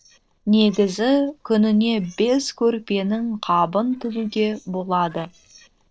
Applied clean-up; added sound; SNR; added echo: neural separator model SepFormer DNS4.